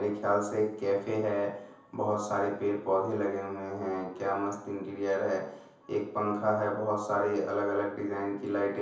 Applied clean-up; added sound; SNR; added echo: none; none; none; reverberation time 0.7 s.